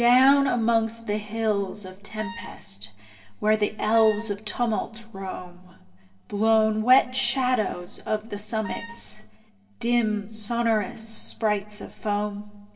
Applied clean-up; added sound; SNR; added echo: none; Wind instrument, woodwind instrument; 14 dB; reverberation time 1.4 s.